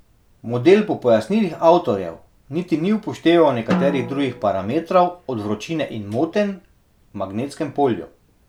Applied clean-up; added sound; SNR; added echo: none; Drum; 8 dB; none.